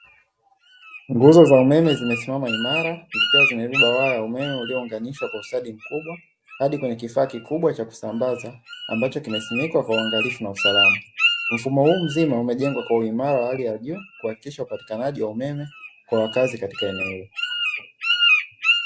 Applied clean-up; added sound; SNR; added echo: none; Bird; 4 dB; none.